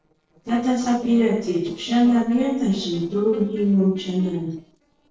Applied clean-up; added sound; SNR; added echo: neural separator model SepFormer DNS4.